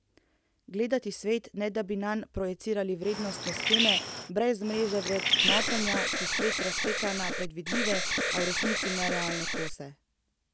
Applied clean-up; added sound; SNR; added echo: none; Alarm + Bird; -3 dB; none.